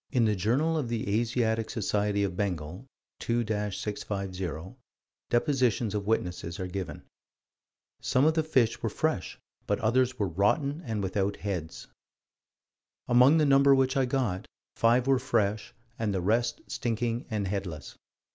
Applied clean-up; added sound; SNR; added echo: none; none; none; none.